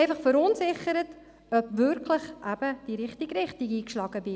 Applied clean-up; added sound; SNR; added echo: none; none; none; none.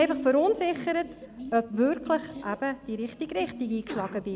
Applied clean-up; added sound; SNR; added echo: none; Sneeze; 13 dB; none.